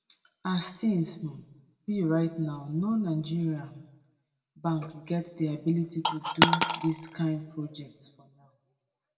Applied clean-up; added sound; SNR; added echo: none; Coin (dropping); -4 dB; reverberation time 0.8 s.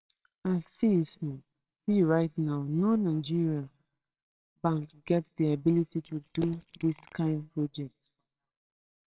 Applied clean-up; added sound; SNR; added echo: neural separator model SepFormer WHAMR!.